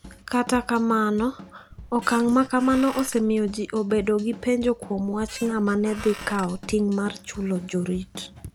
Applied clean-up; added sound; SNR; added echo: none; Squeak + Drum kit; 17 dB; none.